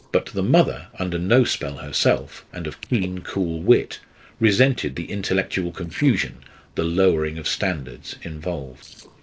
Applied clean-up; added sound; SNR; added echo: neural separator model SepFormer DNS4.